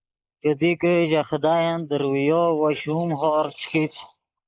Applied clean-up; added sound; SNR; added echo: neural mask model Resemble Enhance denoiser.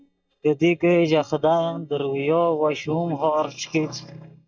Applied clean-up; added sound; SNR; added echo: neural mask model DeepFilterNet 3.